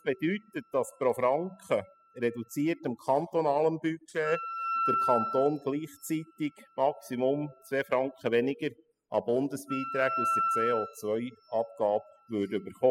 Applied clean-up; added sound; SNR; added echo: classical method spectral subtraction.